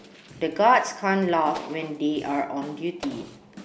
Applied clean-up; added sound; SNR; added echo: none; Drum / Drum kit + Explosion; 18 dB; none.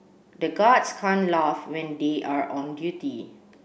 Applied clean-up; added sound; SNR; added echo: none; none; none; none.